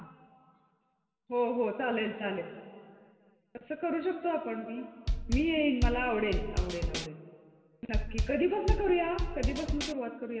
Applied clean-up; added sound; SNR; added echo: none; Drum kit; -1 dB; reverberation time 2.1 s.